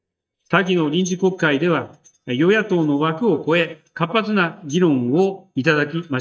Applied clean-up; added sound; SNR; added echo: neural mask model DeepFilterNet 3.